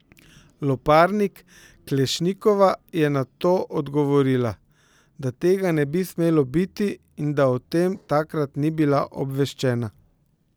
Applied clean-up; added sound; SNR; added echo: none; none; none; none.